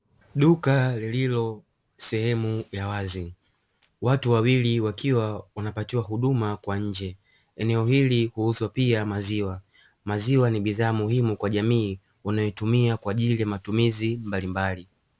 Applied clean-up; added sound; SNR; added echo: none; none; none; none.